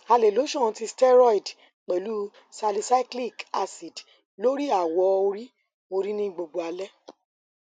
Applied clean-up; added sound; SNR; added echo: none; none; none; none.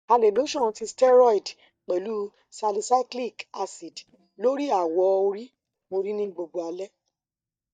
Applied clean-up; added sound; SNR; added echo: neural mask model DeepFilterNet 3.